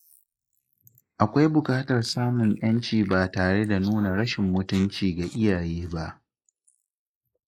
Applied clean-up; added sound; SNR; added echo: neural mask model Resemble Enhance denoiser.